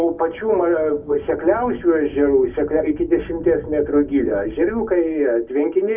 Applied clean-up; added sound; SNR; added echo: none; Thunder / Rain; 19 dB; reverberation time 0.4 s.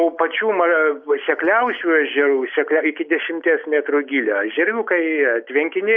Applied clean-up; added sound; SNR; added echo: none; none; none; none.